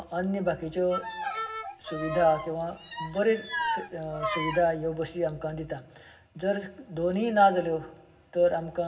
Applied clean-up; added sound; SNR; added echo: none; Bowed string instrument; 6 dB; reverberation time 0.4 s.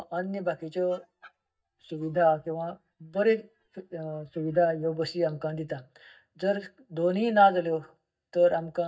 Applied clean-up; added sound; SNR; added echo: neural mask model DeepFilterNet 3.